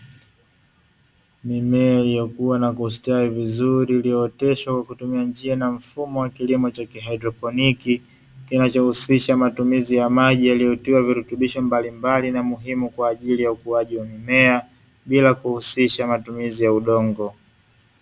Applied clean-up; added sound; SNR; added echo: none; none; none; none.